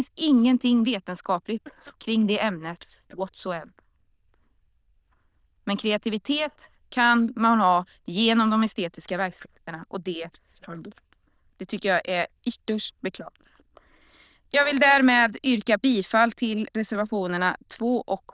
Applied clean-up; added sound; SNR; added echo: neural diffusion model UNIVERSE++.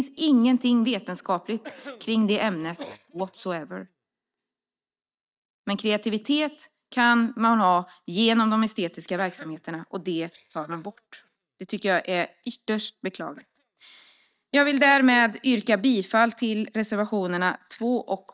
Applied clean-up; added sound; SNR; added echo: neural mask model DeepFilterNet 3.